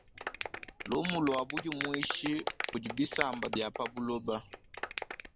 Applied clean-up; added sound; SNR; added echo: none; Clapping; 0 dB; none.